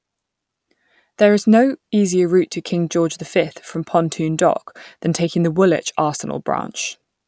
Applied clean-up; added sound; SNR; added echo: none; none; none; none.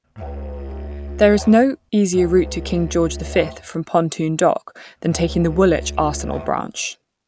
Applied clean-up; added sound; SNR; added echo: none; Musical instrument; 11 dB; none.